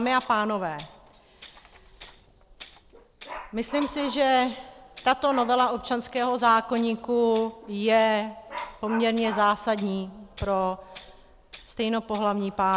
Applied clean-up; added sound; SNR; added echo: none; Dog + Tools; 16 dB; none.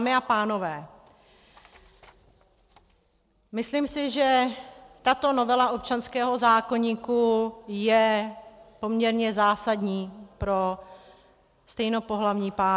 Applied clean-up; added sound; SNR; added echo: none; none; none; none.